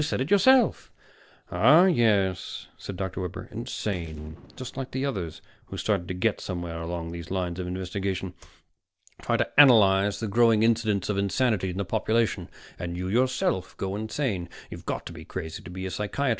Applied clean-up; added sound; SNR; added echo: neural separator model SepFormer DNS4.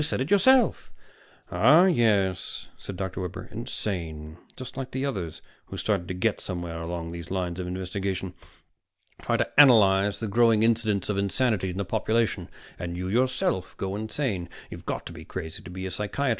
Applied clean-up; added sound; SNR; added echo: none; none; none; none.